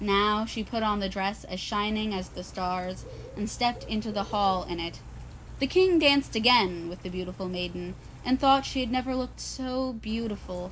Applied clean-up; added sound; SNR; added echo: none; Bird / Rain; 18 dB; none.